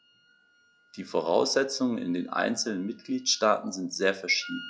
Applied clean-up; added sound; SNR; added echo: classical method log-MMSE.